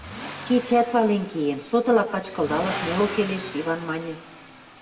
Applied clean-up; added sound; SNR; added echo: none; Accelerating, revving, vroom; 12 dB; reverberation time 0.7 s.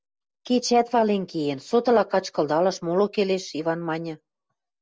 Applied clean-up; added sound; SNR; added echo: none; none; none; none.